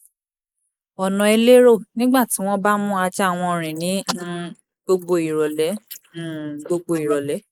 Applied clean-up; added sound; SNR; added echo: neural mask model Resemble Enhance denoiser.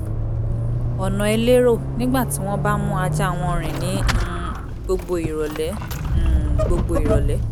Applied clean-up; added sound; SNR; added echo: none; Squeak / Accelerating, revving, vroom / Vehicle; -2 dB; none.